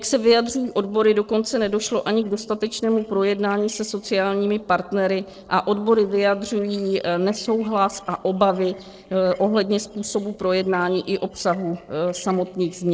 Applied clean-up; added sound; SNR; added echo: neural separator model SepFormer DNS4.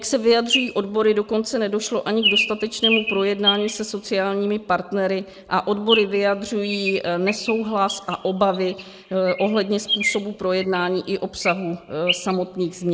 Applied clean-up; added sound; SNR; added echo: neural mask model Resemble Enhance denoiser.